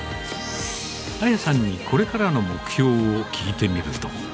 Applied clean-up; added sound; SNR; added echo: none; Domestic sounds, home sounds + Electric guitar; 19 dB; none.